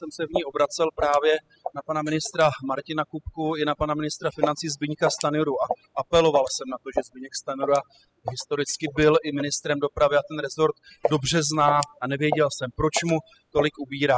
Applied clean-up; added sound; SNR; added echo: classical method spectral subtraction.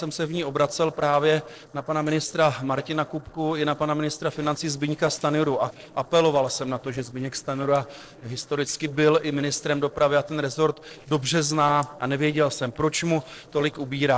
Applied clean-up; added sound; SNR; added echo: neural separator model SepFormer DNS4.